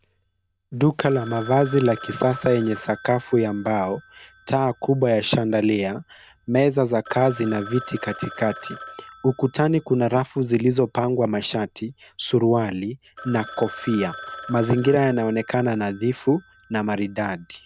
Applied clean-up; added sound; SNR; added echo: none; Telephone; 19 dB; none.